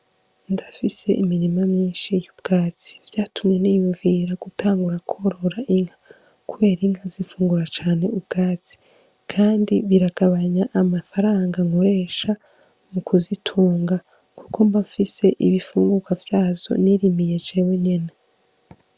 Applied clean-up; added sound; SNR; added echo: none; none; none; none.